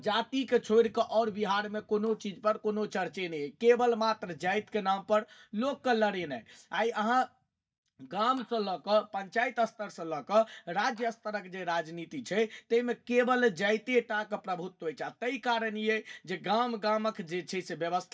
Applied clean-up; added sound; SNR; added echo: neural mask model DeepFilterNet 3.